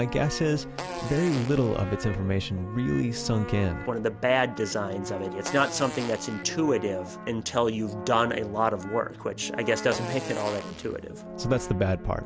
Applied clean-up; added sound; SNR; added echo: none; Fart; 12 dB; none.